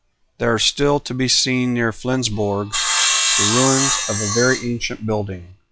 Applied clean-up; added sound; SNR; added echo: classical method log-MMSE.